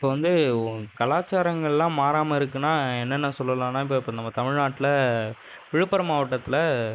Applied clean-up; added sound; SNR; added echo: neural mask model Resemble Enhance denoiser.